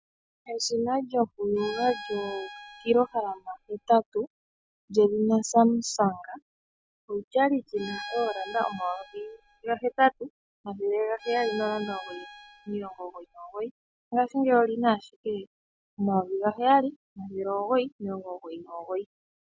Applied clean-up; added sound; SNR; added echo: none; Bowed string instrument; 15 dB; none.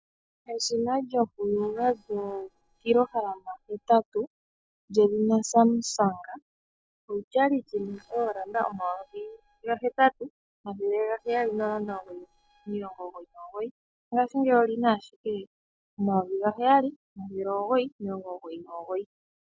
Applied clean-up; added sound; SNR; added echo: neural separator model SepFormer DNS4.